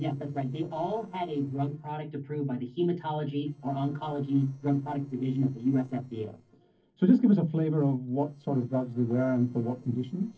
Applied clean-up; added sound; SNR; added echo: neural separator model SepFormer DNS4.